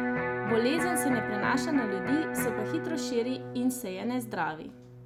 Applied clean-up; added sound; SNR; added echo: none; Electric guitar; 2 dB; none.